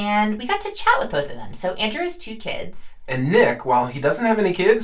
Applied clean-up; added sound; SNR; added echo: none; none; none; reverberation time 0.2 s.